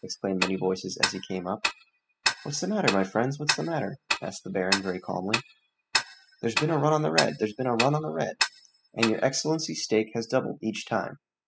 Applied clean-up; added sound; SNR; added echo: classical method spectral subtraction.